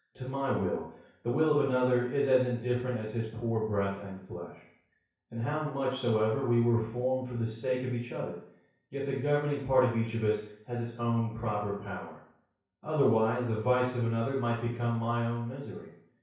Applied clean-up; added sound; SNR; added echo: none; none; none; reverberation time 0.6 s.